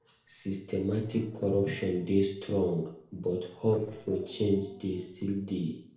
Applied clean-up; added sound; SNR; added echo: neural separator model SepFormer DNS4.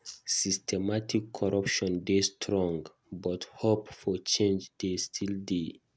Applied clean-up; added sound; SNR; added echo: none; none; none; none.